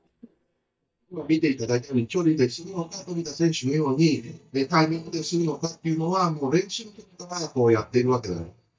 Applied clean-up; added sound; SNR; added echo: neural mask model DeepFilterNet 3.